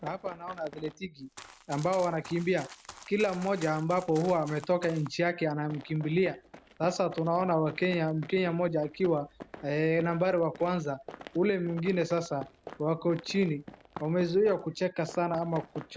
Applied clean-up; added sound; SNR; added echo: none; Run; 18 dB; none.